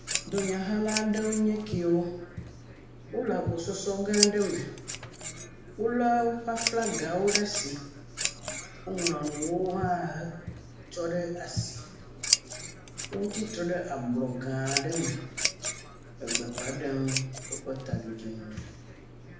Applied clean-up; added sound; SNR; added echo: none; Scissors; 4 dB; reverberation time 0.8 s.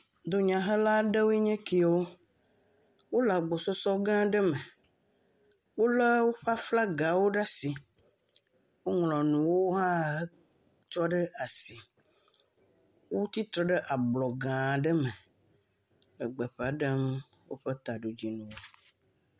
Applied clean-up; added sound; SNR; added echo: none; none; none; none.